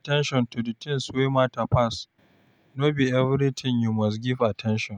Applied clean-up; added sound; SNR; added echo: none; none; none; none.